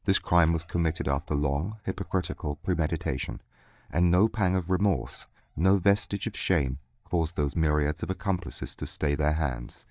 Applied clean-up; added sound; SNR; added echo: neural mask model DeepFilterNet 3.